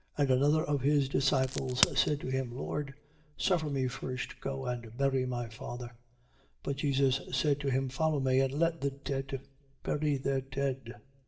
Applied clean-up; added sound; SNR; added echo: none; Crack; 6 dB; reverberation time 0.5 s.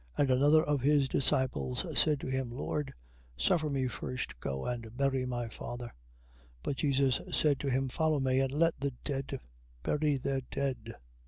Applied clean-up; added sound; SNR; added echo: none; none; none; none.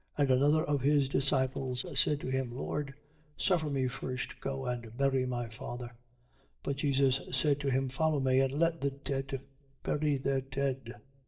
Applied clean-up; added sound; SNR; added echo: neural separator model SepFormer DNS4.